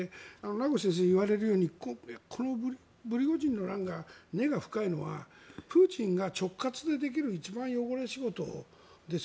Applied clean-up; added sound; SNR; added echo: none; none; none; none.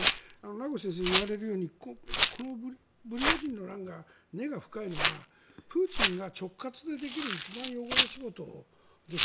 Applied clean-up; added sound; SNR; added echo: none; Rattle; -5 dB; none.